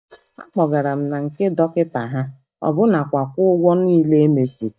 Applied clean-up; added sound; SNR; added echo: neural mask model DeepFilterNet 3.